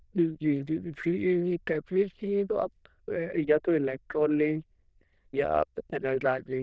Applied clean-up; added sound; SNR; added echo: neural diffusion model UNIVERSE++.